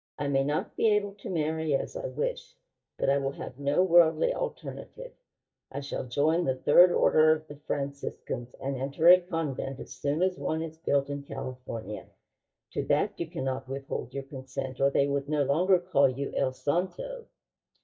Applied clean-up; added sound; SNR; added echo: neural mask model DeepFilterNet 3.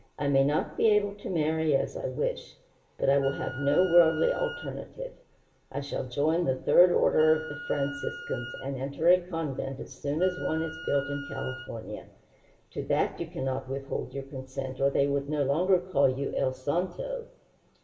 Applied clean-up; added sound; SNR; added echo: none; Wind instrument, woodwind instrument; 14 dB; reverberation time 0.8 s.